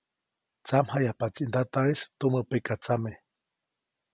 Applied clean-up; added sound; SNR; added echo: none; none; none; none.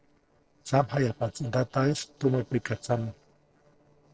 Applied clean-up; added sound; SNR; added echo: neural separator model SepFormer DNS4.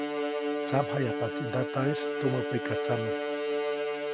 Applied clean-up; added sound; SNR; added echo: none; Bowed string instrument; -2 dB; none.